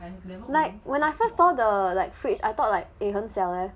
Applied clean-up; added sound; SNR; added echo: none; none; none; none.